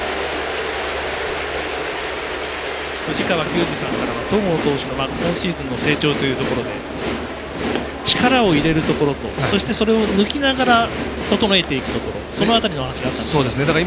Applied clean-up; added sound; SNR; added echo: none; none; none; none.